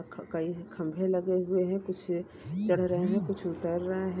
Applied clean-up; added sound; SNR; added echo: none; none; none; none.